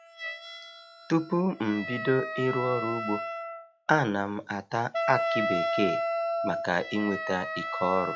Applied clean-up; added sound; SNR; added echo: classical method log-MMSE.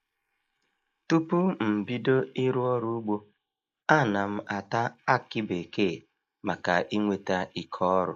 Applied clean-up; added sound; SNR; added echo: neural mask model Resemble Enhance denoiser.